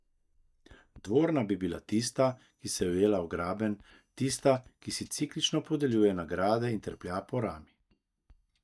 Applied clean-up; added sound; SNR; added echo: neural mask model DeepFilterNet 3.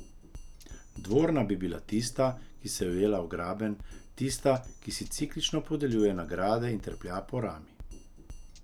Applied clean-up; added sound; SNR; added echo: none; Drum kit; 13 dB; none.